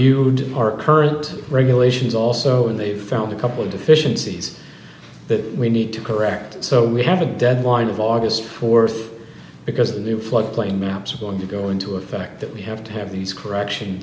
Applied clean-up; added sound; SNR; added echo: none; none; none; none.